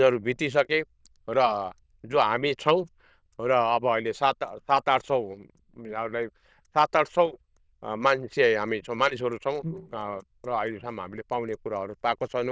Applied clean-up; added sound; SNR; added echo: neural diffusion model UNIVERSE++.